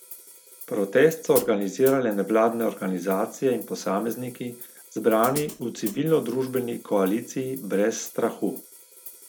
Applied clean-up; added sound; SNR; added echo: none; Hi-hat; 16 dB; none.